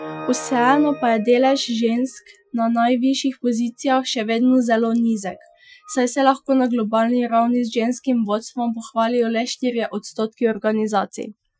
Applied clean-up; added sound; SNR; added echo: classical method Wiener filter.